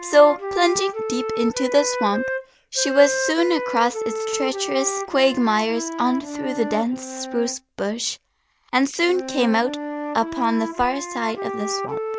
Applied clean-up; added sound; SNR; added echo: none; Wind instrument, woodwind instrument; 7 dB; none.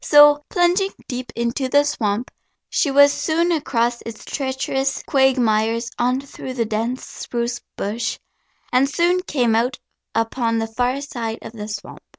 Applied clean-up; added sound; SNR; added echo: none; none; none; none.